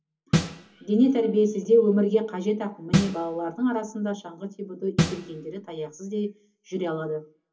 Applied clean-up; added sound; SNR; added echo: none; Snare drum; 3 dB; reverberation time 0.3 s.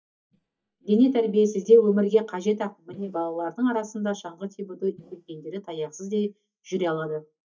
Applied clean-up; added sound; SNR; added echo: neural mask model DeepFilterNet 3.